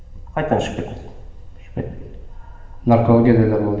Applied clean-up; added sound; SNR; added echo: none; none; none; reverberation time 1.0 s.